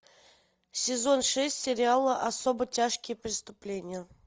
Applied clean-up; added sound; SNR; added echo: none; none; none; none.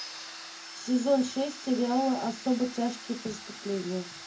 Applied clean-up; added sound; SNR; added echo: none; Domestic sounds, home sounds; 13 dB; reverberation time 0.3 s.